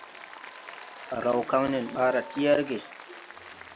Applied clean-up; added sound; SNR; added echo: none; Applause; 15 dB; none.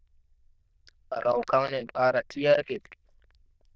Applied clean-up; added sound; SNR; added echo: neural diffusion model UNIVERSE++.